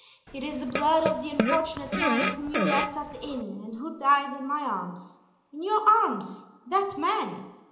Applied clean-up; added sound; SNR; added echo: none; Fart; 1 dB; reverberation time 0.9 s.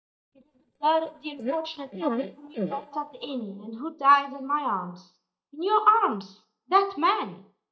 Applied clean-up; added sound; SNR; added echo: neural mask model DeepFilterNet 3.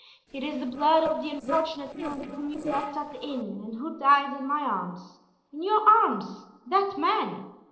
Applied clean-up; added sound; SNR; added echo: neural separator model SepFormer DNS4.